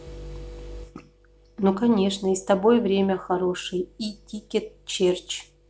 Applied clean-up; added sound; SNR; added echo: none; none; none; none.